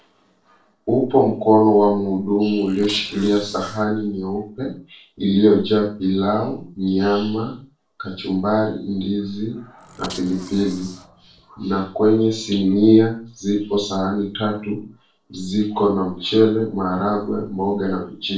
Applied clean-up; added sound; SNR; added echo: neural separator model SepFormer DNS4.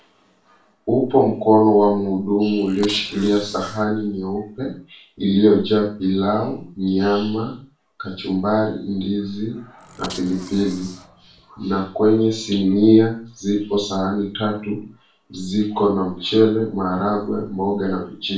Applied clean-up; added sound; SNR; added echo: none; Bicycle; 19 dB; reverberation time 0.3 s.